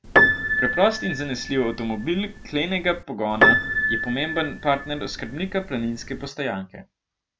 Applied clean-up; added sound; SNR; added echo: none; Piano; -2 dB; none.